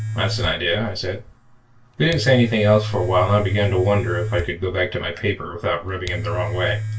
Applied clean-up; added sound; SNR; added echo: none; Domestic sounds, home sounds; 7 dB; reverberation time 0.2 s.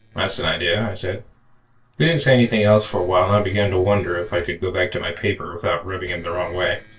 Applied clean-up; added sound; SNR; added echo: neural separator model SepFormer DNS4.